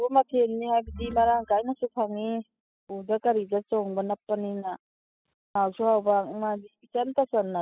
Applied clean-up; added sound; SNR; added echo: classical method spectral subtraction.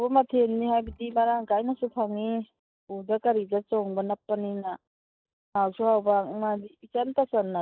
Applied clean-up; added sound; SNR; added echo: neural mask model DeepFilterNet 3.